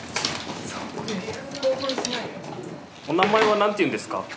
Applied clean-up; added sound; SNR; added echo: none; none; none; none.